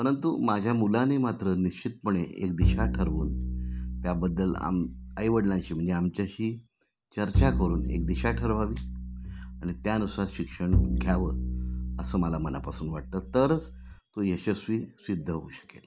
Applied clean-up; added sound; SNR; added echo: none; Bowed string instrument; 1 dB; none.